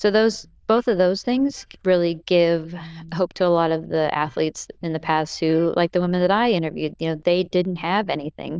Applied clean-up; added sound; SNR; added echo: neural diffusion model UNIVERSE++.